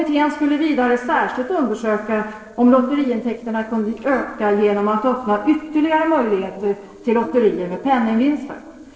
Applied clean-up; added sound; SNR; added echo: neural separator model SepFormer DNS4.